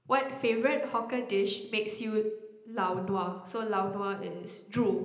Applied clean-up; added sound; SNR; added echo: none; none; none; reverberation time 0.9 s.